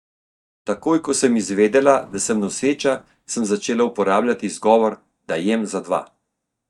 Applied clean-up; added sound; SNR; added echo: neural mask model DeepFilterNet 3.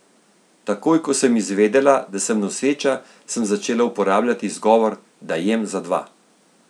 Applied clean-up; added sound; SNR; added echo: none; none; none; none.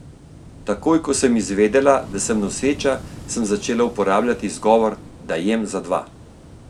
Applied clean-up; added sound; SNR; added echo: none; Waves, surf / Wind; 17 dB; none.